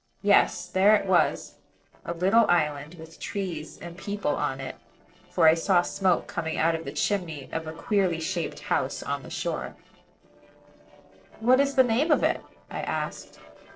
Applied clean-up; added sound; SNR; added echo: neural separator model SepFormer DNS4.